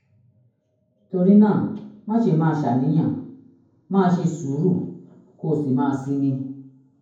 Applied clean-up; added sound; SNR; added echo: none; none; none; reverberation time 0.9 s.